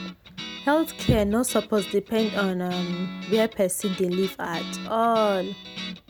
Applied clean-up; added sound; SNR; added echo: none; Guitar; 12 dB; none.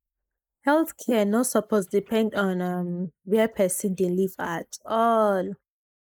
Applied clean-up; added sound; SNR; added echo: neural mask model Resemble Enhance denoiser.